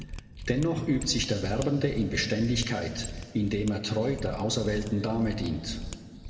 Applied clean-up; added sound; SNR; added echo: none; Mechanisms; 12 dB; reverberation time 2.3 s.